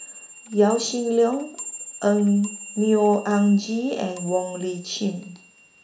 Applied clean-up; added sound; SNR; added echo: none; Clock; 16 dB; reverberation time 0.4 s.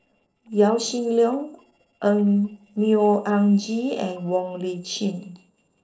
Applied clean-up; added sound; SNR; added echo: neural separator model SepFormer DNS4.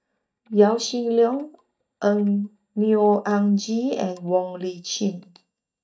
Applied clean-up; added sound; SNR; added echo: neural mask model DeepFilterNet 3.